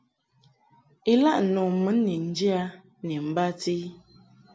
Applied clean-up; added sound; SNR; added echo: none; none; none; none.